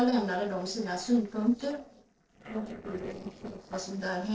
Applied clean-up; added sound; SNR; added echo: neural separator model SepFormer DNS4.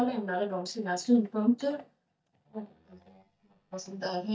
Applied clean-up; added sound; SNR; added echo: neural mask model DeepFilterNet 3.